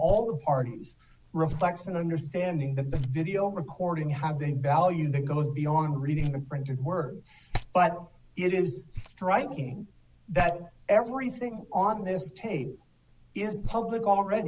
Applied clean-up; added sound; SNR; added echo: neural mask model Resemble Enhance denoiser.